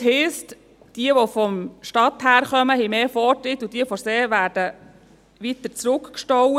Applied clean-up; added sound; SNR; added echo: none; none; none; none.